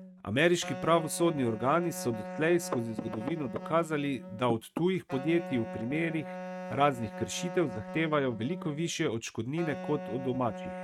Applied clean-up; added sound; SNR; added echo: neural mask model RNNoise.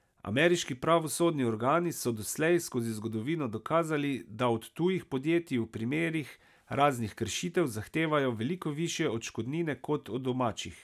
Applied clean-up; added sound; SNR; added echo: none; none; none; none.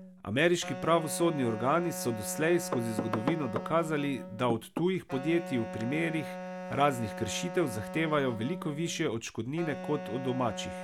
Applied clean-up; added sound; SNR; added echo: none; Wind instrument, woodwind instrument + Knock / Wood; 8 dB; none.